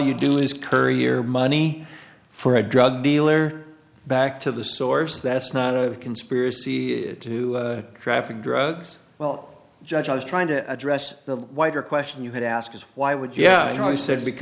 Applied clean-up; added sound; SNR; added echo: none; Fart; 20 dB; none.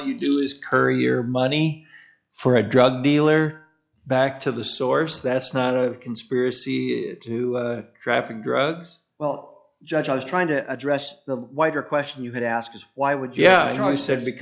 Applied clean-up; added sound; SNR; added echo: classical method log-MMSE.